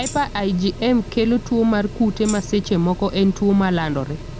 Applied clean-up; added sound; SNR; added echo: none; Mechanical fan + Tambourine; 13 dB; none.